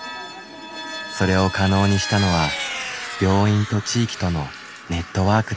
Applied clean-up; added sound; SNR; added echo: none; Vehicle; 10 dB; none.